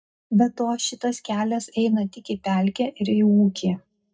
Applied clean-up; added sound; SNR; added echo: none; none; none; reverberation time 0.2 s.